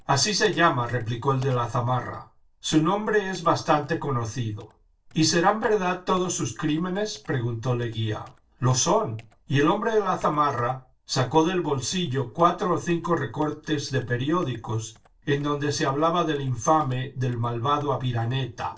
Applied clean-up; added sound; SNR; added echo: neural separator model SepFormer DNS4.